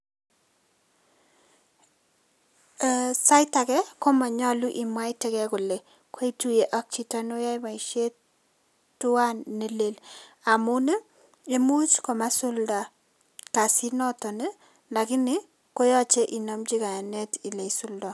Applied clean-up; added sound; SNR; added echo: none; none; none; none.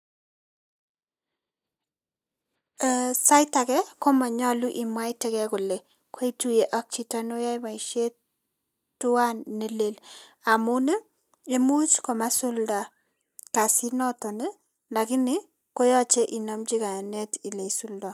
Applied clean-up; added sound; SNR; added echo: neural mask model DeepFilterNet 3.